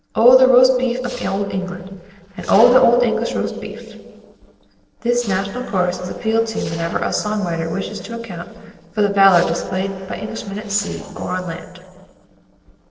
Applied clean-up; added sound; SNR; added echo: neural separator model SepFormer DNS4.